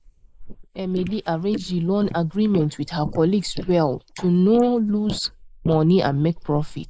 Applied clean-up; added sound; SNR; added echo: neural mask model Resemble Enhance denoiser.